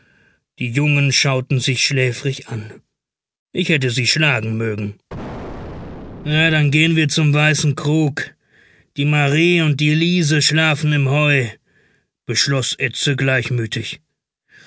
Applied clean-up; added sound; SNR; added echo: none; Explosion; 14 dB; none.